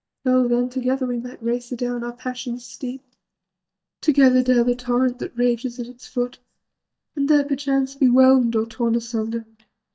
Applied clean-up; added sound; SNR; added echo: neural mask model DeepFilterNet 3.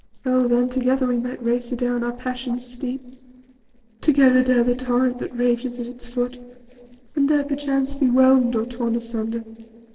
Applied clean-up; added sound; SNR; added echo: neural separator model SepFormer DNS4.